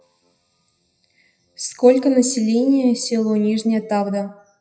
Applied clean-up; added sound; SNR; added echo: classical method WPE with log-MMSE.